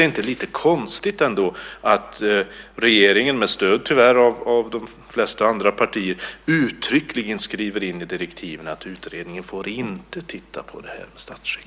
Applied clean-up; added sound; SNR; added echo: none; none; none; none.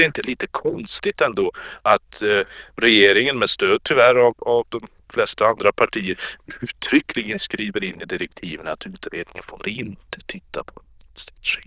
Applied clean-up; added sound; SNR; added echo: neural diffusion model UNIVERSE++.